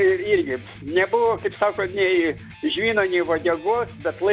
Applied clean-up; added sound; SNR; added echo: none; Electric guitar; 19 dB; none.